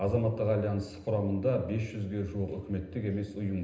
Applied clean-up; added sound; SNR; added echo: none; Bowed string instrument; 19 dB; reverberation time 0.9 s.